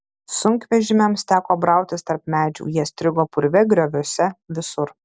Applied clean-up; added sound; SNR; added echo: none; none; none; none.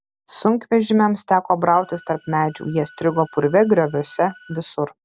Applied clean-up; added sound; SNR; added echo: none; Organ; 16 dB; none.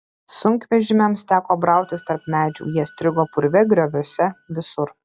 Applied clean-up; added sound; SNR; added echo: classical method log-MMSE.